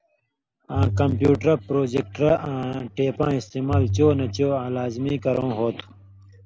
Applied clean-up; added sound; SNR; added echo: none; Bowed string instrument; 6 dB; none.